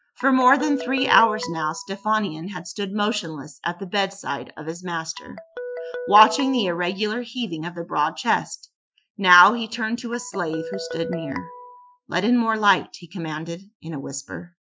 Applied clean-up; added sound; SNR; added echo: classical method Wiener filter.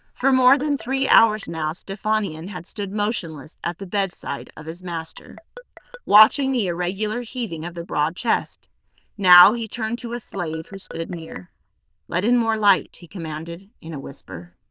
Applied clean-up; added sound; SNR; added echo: neural diffusion model UNIVERSE++.